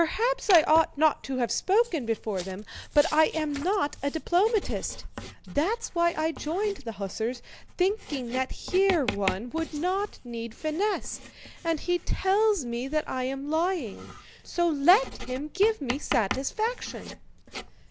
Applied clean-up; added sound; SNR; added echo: none; Writing; 14 dB; none.